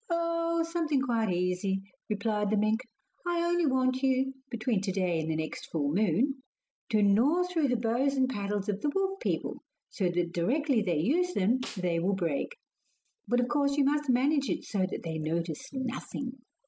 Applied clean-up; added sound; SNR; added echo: neural separator model SepFormer DNS4.